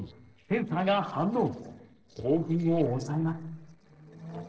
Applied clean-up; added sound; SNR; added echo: neural separator model SepFormer DNS4.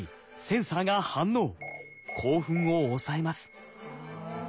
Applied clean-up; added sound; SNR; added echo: none; none; none; none.